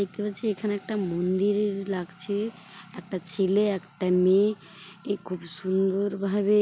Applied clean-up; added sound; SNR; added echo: none; none; none; none.